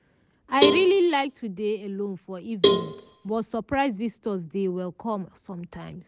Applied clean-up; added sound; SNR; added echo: none; Cowbell; -2 dB; none.